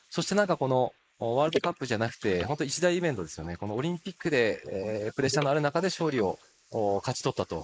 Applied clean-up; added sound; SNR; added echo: neural mask model Resemble Enhance denoiser.